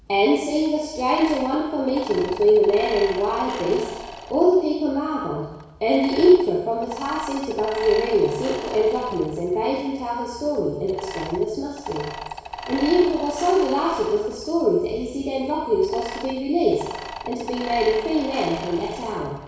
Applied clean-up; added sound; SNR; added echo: none; Mechanisms; 14 dB; reverberation time 1.1 s.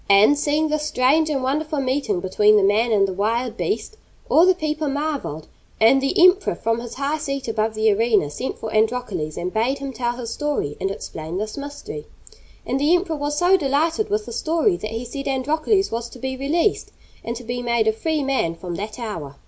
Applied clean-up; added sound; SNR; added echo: none; none; none; none.